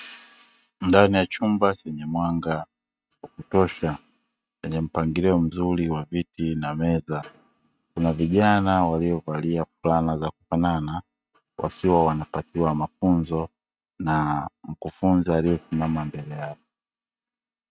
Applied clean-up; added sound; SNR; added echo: neural mask model RNNoise.